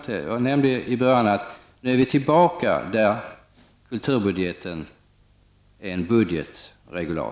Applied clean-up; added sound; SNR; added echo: none; none; none; none.